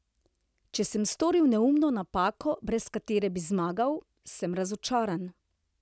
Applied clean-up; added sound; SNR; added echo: none; none; none; none.